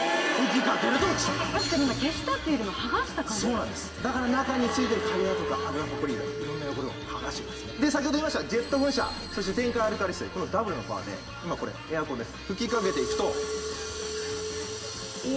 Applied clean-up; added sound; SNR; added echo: none; Chink, clink; 10 dB; reverberation time 1.6 s.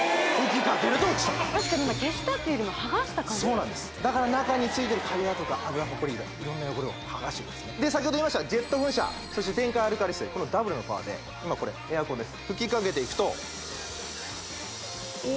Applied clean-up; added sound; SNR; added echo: none; none; none; none.